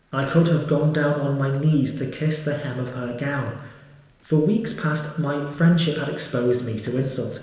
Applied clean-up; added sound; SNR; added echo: neural separator model SepFormer DNS4.